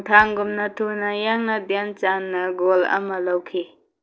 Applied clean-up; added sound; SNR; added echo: neural separator model SepFormer DNS4.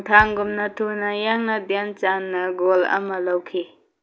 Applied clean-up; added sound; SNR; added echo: none; Thump, thud; 19 dB; none.